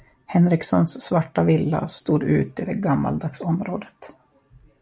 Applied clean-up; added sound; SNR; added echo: none; none; none; none.